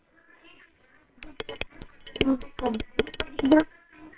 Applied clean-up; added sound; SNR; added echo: neural separator model SepFormer WHAMR!.